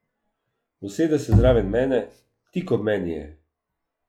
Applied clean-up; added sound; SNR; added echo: classical method log-MMSE.